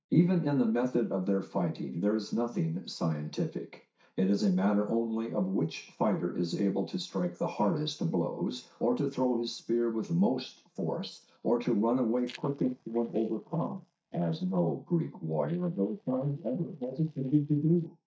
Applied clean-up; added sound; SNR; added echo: neural mask model DeepFilterNet 3.